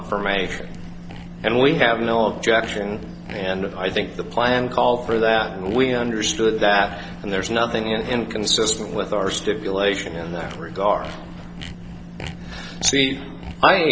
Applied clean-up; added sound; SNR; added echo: none; Sawing; 18 dB; none.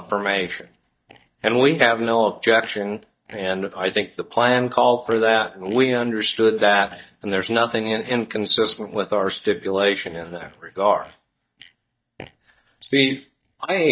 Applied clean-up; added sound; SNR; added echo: neural mask model DeepFilterNet 3.